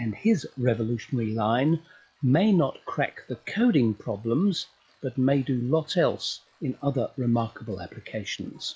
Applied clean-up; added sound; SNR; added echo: classical method log-MMSE.